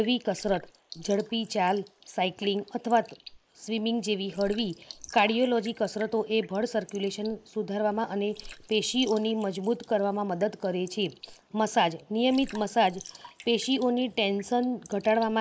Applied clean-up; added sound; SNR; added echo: neural mask model Resemble Enhance denoiser.